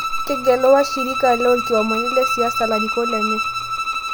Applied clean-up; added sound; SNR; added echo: none; Bowed string instrument; 3 dB; none.